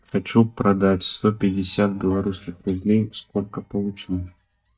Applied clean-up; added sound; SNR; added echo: neural mask model DeepFilterNet 3.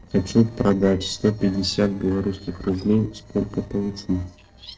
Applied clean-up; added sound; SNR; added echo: neural separator model SepFormer DNS4.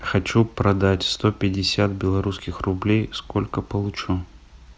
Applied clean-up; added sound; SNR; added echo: none; none; none; none.